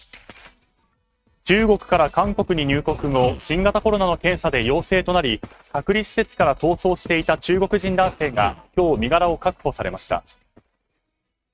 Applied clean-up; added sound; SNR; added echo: neural mask model RNNoise.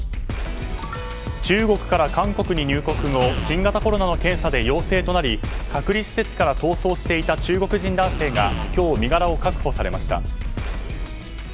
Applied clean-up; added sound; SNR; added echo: none; Drum kit; 3 dB; none.